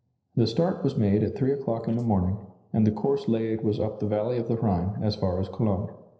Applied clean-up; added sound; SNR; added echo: neural separator model SepFormer DNS4.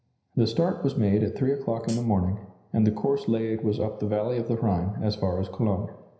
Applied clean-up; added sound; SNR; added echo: none; Hi-hat; 20 dB; reverberation time 0.9 s.